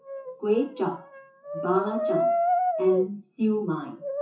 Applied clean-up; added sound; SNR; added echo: classical method WPE with log-MMSE.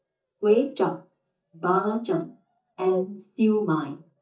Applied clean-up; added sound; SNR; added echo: neural mask model DeepFilterNet 3.